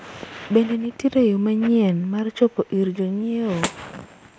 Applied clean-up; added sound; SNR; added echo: none; none; none; none.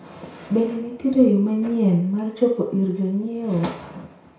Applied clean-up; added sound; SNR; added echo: none; none; none; reverberation time 0.6 s.